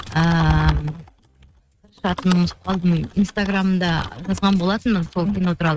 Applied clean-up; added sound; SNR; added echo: neural mask model RNNoise.